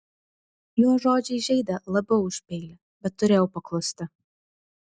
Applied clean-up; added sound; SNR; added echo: none; none; none; none.